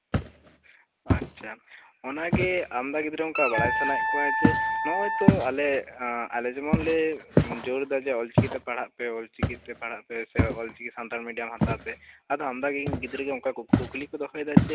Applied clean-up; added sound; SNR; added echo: none; Wind instrument, woodwind instrument + Walk, footsteps; -2 dB; none.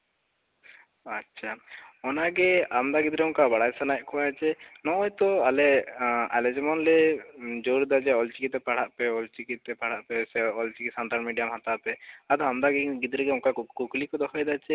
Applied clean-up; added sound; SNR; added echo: none; none; none; none.